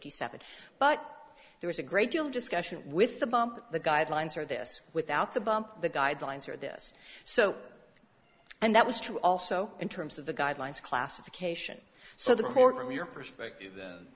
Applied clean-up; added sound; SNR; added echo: none; none; none; none.